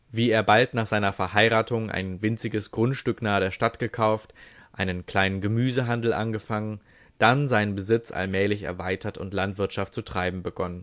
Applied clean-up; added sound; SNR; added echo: none; none; none; none.